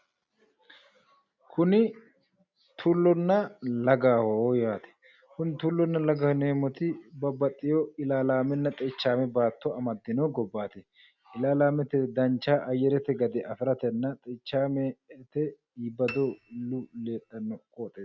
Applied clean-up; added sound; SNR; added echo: none; Piano; 18 dB; none.